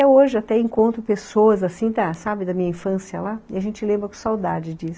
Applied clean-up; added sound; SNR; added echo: none; none; none; none.